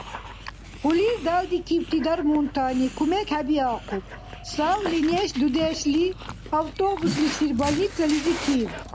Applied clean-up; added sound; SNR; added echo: none; Dog; 11 dB; none.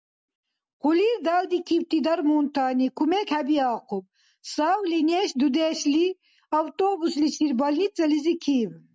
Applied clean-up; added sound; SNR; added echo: none; none; none; none.